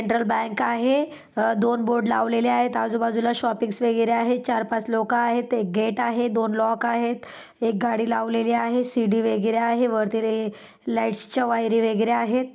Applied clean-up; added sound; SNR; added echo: none; none; none; none.